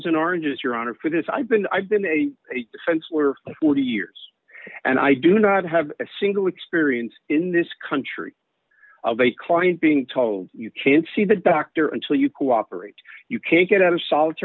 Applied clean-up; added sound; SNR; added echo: none; none; none; none.